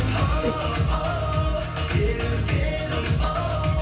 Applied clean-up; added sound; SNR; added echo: none; Burping, eructation; 16 dB; reverberation time 0.6 s.